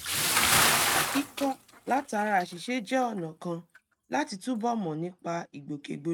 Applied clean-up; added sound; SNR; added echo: neural mask model RNNoise.